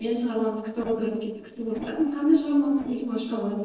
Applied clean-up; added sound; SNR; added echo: neural separator model SepFormer DNS4.